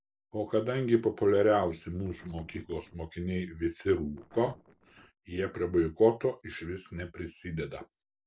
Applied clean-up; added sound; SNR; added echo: neural separator model SepFormer DNS4.